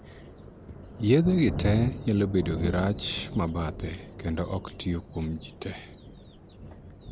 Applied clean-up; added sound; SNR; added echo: none; Thunder; 9 dB; none.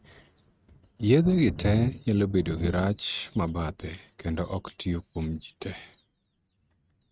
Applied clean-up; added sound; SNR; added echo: neural mask model RNNoise.